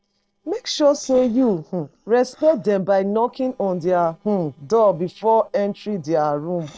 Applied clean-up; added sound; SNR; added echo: neural separator model SepFormer DNS4.